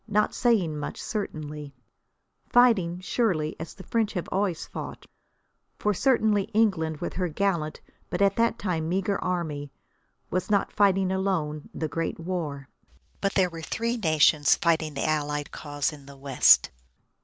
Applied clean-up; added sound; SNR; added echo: none; none; none; none.